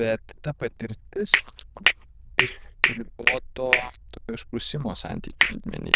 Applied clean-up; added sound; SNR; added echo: neural diffusion model UNIVERSE++.